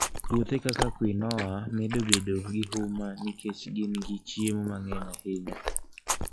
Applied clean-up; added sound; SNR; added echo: classical method log-MMSE.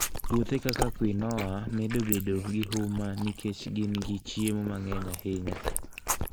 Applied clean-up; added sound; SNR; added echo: neural mask model Resemble Enhance denoiser.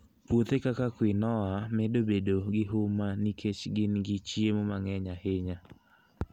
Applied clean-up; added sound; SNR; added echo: none; none; none; none.